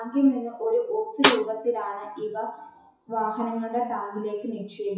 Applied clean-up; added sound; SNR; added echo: classical method WPE with log-MMSE.